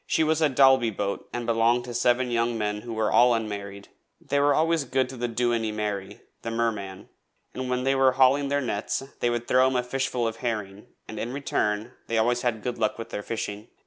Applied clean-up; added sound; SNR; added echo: none; none; none; none.